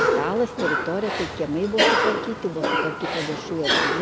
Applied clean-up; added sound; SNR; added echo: none; Cough; -3 dB; none.